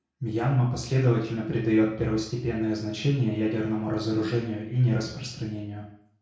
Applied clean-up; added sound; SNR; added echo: none; none; none; reverberation time 0.5 s.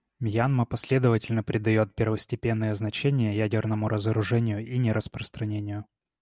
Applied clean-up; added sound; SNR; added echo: none; none; none; none.